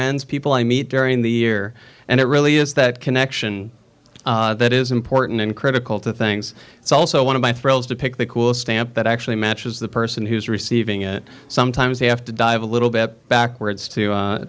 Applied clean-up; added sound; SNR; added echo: none; none; none; none.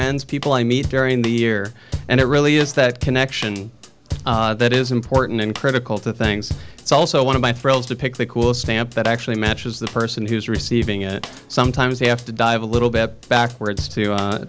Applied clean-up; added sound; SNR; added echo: none; Drum / Drum kit; 12 dB; none.